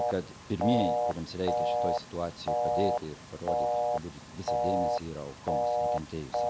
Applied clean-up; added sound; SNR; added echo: none; Telephone; -5 dB; none.